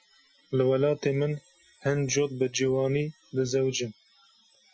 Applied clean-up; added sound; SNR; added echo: classical method Wiener filter.